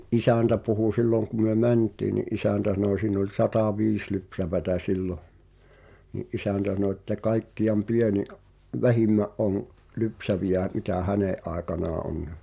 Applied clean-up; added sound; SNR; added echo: none; none; none; none.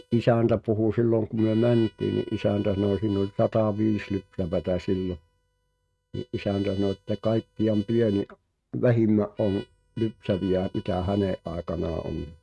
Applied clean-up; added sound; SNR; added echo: neural mask model RNNoise.